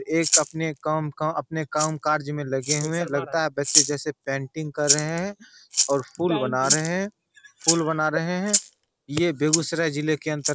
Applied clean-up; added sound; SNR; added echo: none; Rattle (instrument); 3 dB; none.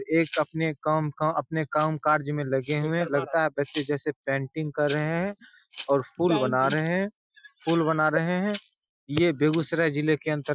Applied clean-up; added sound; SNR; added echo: classical method Wiener filter.